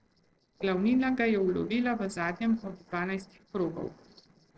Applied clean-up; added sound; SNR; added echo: neural separator model SepFormer DNS4.